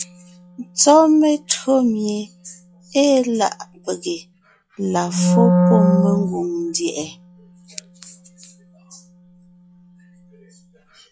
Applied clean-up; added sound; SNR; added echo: classical method log-MMSE.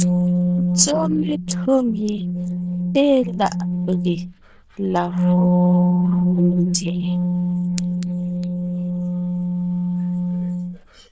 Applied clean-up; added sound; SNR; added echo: neural diffusion model UNIVERSE++.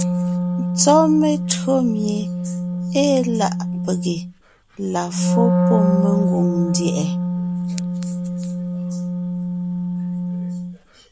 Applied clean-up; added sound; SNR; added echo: none; Wind instrument, woodwind instrument; -1 dB; none.